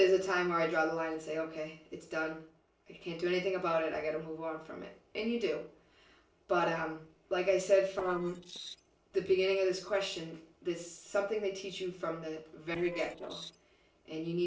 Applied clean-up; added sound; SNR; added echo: neural separator model SepFormer DNS4.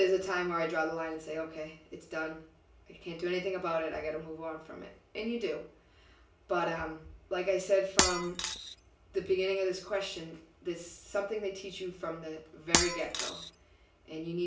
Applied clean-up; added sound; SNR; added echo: none; Shatter; -1 dB; reverberation time 0.3 s.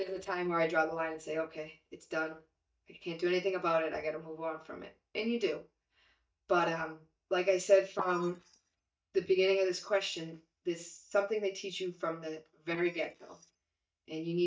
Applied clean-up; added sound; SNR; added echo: neural mask model DeepFilterNet 3.